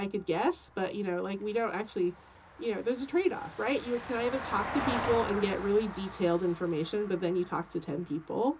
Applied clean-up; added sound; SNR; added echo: none; Vehicle; 11 dB; reverberation time 0.2 s.